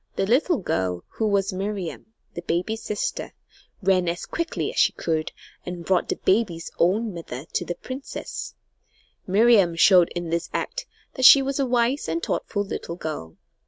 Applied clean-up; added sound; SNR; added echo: none; none; none; none.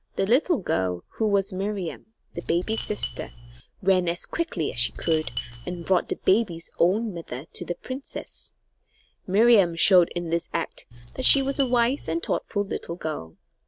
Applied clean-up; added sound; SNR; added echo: none; Coin (dropping); 2 dB; none.